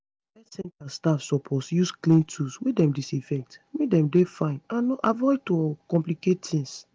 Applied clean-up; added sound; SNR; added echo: none; none; none; none.